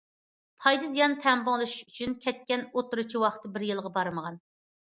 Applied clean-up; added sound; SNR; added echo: none; none; none; none.